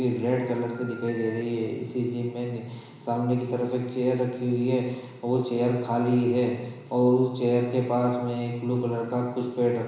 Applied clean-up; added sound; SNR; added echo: none; Telephone; 20 dB; reverberation time 1.0 s.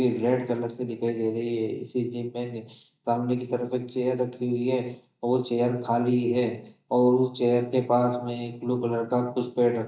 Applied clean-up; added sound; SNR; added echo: neural mask model DeepFilterNet 3.